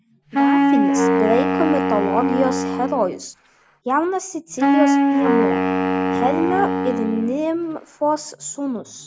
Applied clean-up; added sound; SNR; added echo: none; Wind instrument, woodwind instrument; -4 dB; none.